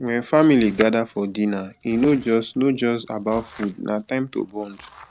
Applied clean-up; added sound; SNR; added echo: neural mask model RNNoise.